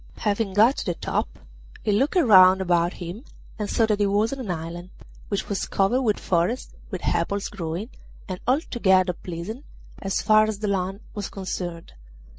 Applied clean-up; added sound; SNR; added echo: none; none; none; none.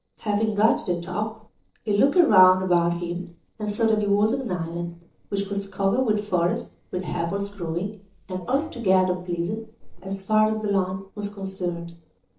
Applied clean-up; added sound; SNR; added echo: neural separator model SepFormer DNS4.